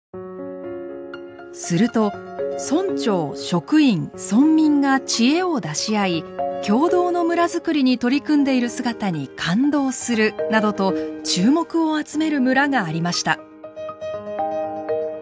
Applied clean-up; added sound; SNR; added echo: none; none; none; none.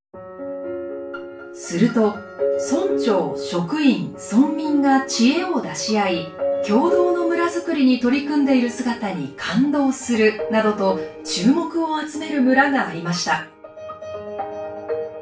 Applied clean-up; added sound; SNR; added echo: none; none; none; reverberation time 0.3 s.